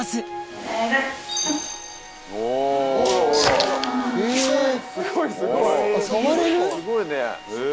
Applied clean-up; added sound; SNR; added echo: none; none; none; none.